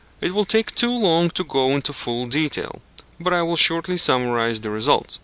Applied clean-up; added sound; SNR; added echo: none; none; none; none.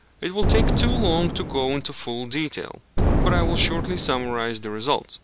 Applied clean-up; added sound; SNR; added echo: none; Boom; -3 dB; none.